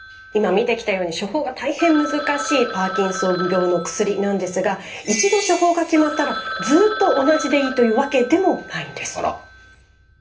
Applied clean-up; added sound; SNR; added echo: none; Telephone; 11 dB; reverberation time 0.3 s.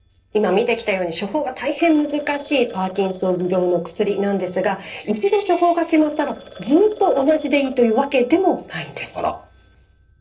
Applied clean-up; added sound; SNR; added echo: neural separator model SepFormer DNS4.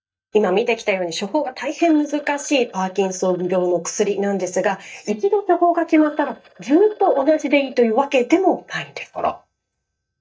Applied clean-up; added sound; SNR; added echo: neural mask model DeepFilterNet 3.